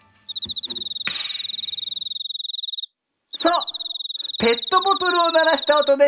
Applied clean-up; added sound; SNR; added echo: none; Cricket; 5 dB; reverberation time 0.3 s.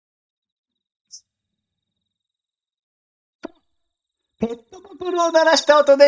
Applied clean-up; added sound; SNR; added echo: neural mask model DeepFilterNet 3.